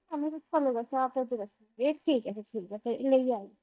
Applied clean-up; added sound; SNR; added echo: neural mask model DeepFilterNet 3.